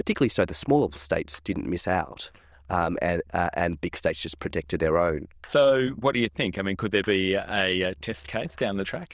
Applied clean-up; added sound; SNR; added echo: neural diffusion model UNIVERSE++.